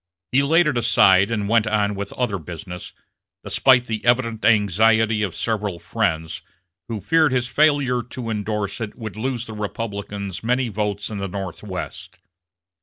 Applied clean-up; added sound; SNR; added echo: none; none; none; none.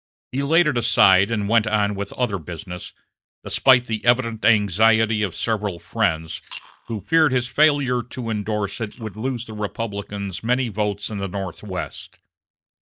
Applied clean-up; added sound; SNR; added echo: neural mask model DeepFilterNet 3.